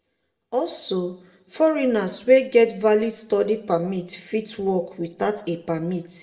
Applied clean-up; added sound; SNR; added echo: none; none; none; reverberation time 0.6 s.